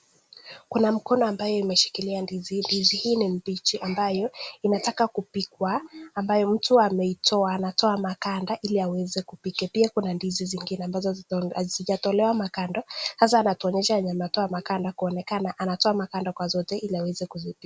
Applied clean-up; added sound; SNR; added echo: none; none; none; none.